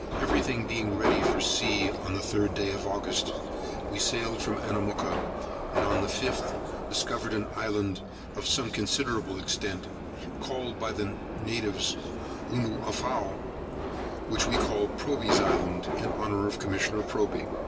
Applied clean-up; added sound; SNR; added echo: none; Subway, metro, underground; 1 dB; reverberation time 2.3 s.